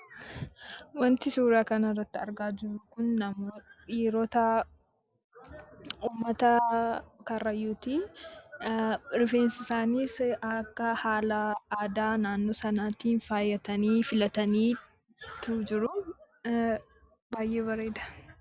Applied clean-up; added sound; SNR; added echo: none; none; none; none.